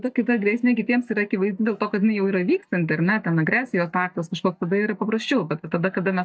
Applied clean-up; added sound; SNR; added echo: neural mask model DeepFilterNet 3.